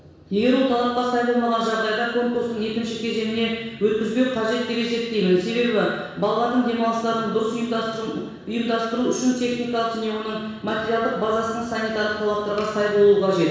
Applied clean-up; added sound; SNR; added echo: none; none; none; reverberation time 1.1 s.